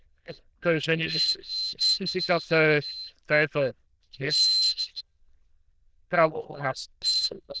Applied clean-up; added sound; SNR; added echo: neural diffusion model UNIVERSE++.